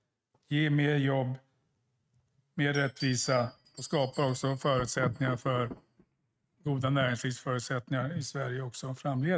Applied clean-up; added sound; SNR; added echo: neural mask model RNNoise.